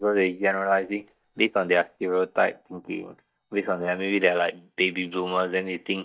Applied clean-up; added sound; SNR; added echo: neural mask model DeepFilterNet 3.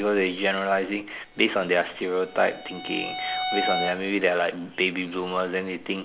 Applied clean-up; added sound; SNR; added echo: none; Bowed string instrument; 7 dB; none.